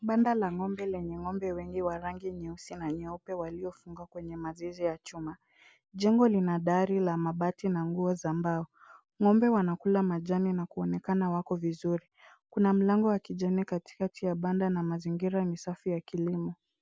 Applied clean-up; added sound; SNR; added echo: none; none; none; none.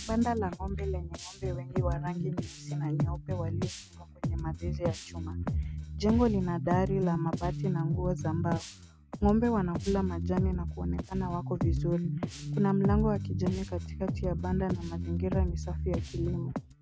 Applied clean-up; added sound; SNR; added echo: neural mask model RNNoise.